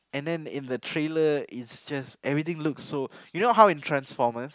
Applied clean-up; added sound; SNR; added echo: none; none; none; none.